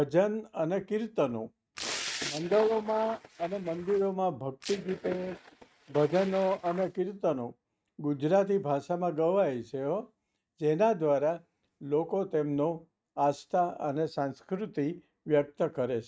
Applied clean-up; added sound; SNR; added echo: neural mask model RNNoise.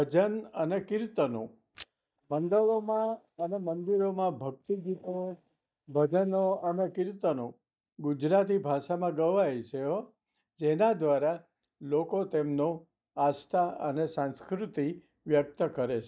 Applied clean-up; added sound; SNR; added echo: neural mask model DeepFilterNet 3.